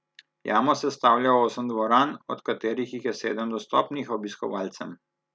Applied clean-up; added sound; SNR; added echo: none; none; none; none.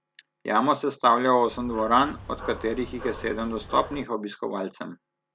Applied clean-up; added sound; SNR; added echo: none; Dog; 14 dB; none.